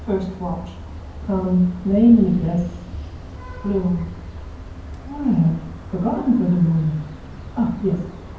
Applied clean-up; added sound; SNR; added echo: none; Vehicle horn, car horn, honking; 13 dB; reverberation time 0.9 s.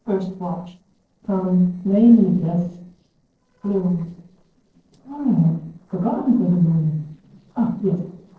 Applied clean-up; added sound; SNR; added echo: neural separator model SepFormer DNS4.